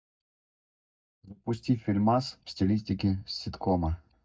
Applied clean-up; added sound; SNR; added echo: neural mask model DeepFilterNet 3.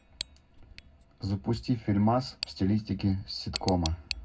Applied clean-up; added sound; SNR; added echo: none; Tick; 14 dB; reverberation time 0.3 s.